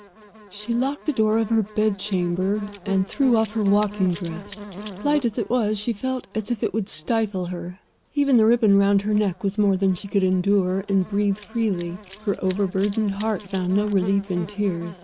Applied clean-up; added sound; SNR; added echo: none; Buzz + Run; 18 dB; none.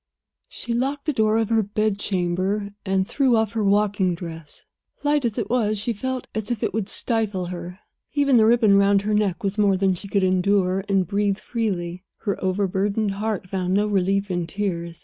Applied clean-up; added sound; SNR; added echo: none; none; none; none.